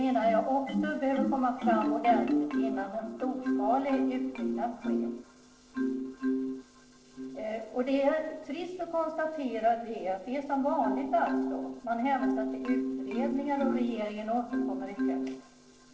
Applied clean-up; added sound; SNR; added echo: neural separator model SepFormer DNS4.